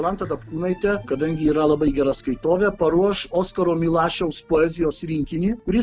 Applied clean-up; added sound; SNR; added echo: none; none; none; none.